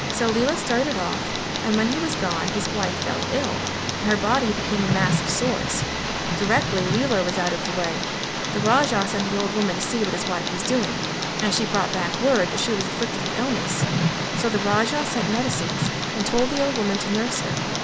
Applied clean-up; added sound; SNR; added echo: none; Tick; 1 dB; none.